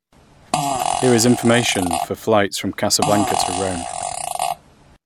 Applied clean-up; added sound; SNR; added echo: none; Fart; 4 dB; none.